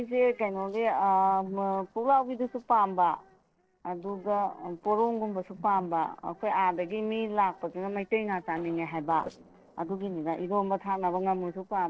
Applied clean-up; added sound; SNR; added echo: neural separator model SepFormer DNS4.